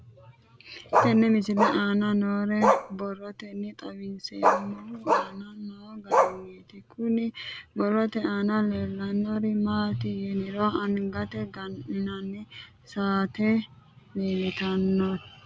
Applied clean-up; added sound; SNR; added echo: none; Bark; -1 dB; none.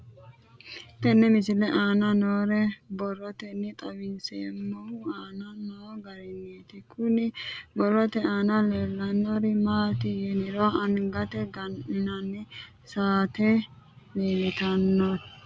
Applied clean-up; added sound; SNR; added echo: none; none; none; none.